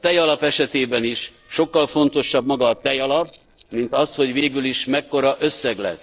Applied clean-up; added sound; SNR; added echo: neural separator model SepFormer DNS4.